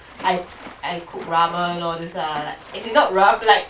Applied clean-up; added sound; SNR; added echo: none; Splash, splatter; 19 dB; reverberation time 0.3 s.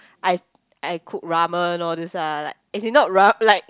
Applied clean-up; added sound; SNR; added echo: none; none; none; none.